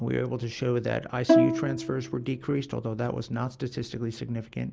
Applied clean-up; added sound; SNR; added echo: none; Bowed string instrument; -3 dB; none.